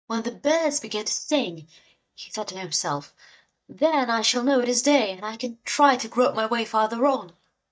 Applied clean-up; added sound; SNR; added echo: neural mask model DeepFilterNet 3.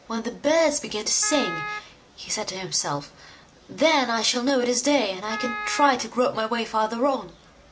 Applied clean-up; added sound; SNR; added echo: none; Wind instrument, woodwind instrument; 9 dB; none.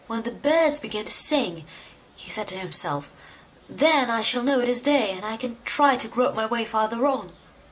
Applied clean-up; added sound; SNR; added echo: none; none; none; none.